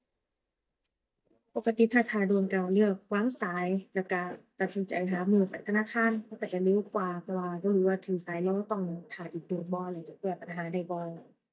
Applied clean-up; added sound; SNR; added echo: neural mask model DeepFilterNet 3.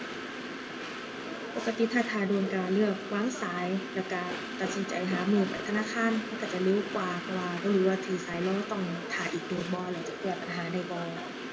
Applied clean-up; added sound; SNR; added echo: none; Train; 7 dB; reverberation time 0.5 s.